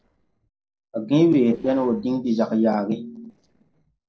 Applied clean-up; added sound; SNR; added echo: neural separator model SepFormer DNS4.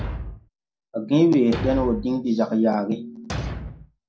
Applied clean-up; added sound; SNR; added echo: none; Thump, thud; 10 dB; reverberation time 0.2 s.